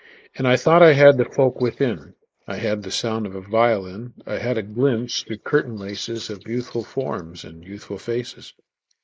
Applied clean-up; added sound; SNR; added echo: neural mask model Resemble Enhance denoiser.